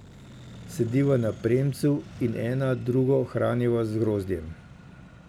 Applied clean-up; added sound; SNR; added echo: none; Accelerating, revving, vroom; 18 dB; none.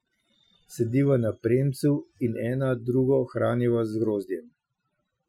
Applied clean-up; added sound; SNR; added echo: classical method Wiener filter.